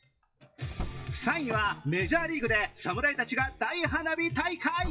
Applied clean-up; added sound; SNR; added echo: classical method WPE with log-MMSE.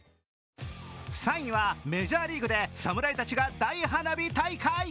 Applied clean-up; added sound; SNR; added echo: none; none; none; none.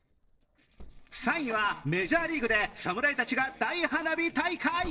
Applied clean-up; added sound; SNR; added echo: neural separator model SepFormer DNS4.